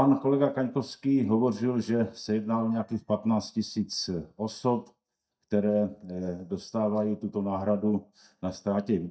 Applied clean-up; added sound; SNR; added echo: neural mask model DeepFilterNet 3.